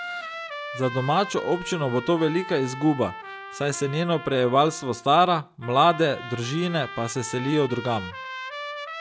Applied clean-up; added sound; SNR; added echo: none; Trumpet; 12 dB; none.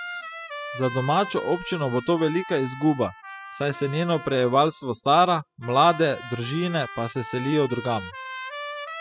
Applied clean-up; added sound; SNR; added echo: classical method spectral subtraction.